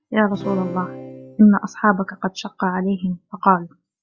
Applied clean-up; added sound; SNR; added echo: classical method log-MMSE.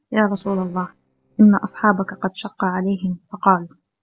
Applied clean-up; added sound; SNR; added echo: neural separator model SepFormer DNS4.